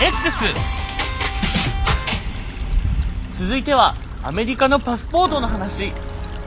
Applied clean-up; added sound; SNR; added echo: none; Stream / Trickle, dribble / Traffic noise, roadway noise + Bicycle bell; 3 dB; none.